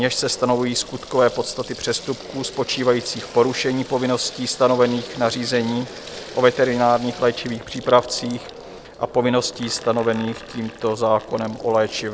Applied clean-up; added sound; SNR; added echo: none; Sink (filling or washing) / Water tap, faucet; 19 dB; none.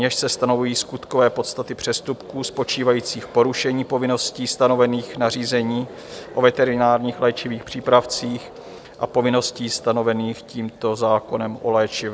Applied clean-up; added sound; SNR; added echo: none; none; none; none.